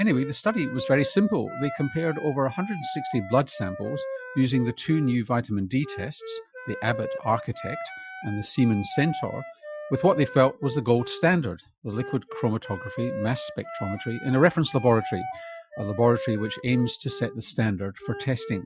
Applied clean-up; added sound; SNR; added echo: classical method Wiener filter.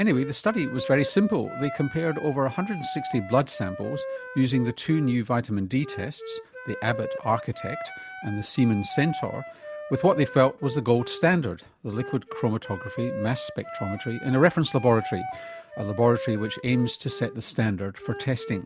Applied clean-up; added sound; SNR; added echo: none; Wind instrument, woodwind instrument; 12 dB; none.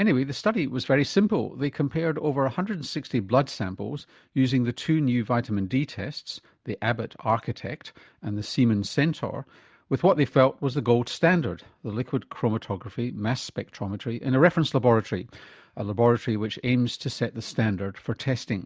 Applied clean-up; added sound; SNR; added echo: none; none; none; none.